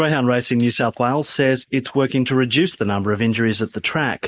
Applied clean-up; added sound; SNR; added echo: neural mask model Resemble Enhance denoiser.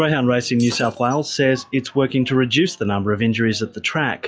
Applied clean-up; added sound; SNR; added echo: classical method log-MMSE.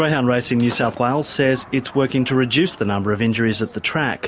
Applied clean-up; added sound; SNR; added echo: none; Shatter; 18 dB; none.